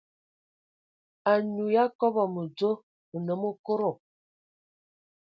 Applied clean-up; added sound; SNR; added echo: none; none; none; none.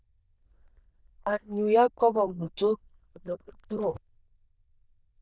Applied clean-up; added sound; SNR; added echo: neural diffusion model UNIVERSE++.